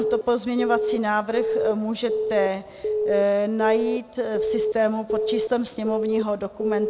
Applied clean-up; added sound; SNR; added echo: none; Alarm / Keyboard (musical); 2 dB; none.